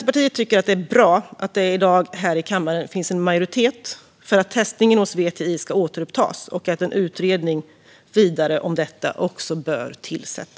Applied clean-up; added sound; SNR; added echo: none; none; none; none.